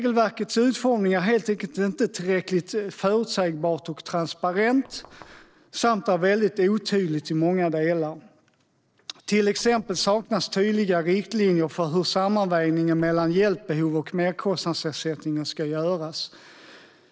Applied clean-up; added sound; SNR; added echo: neural separator model SepFormer DNS4.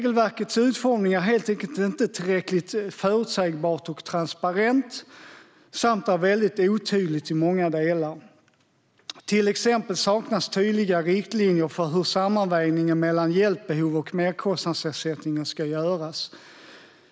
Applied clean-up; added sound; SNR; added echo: none; none; none; none.